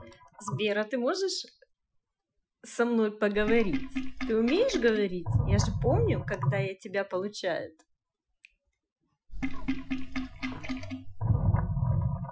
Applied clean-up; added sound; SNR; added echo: classical method Wiener filter.